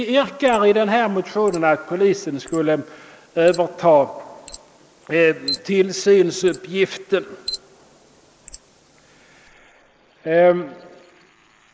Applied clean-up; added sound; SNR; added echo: neural mask model Resemble Enhance denoiser.